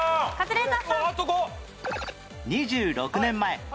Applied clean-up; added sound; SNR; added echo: none; none; none; none.